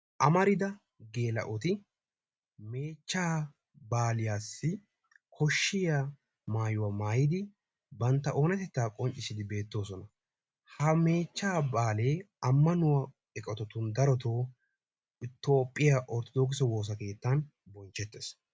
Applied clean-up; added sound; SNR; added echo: none; none; none; none.